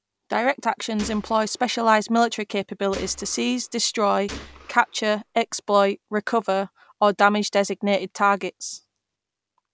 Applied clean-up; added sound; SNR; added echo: none; Gunshot, gunfire; 18 dB; none.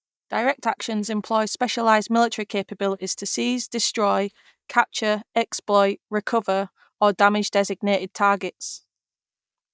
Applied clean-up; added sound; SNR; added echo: neural mask model DeepFilterNet 3.